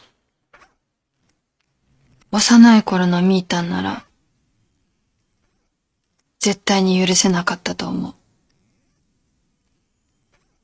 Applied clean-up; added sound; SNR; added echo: neural mask model RNNoise.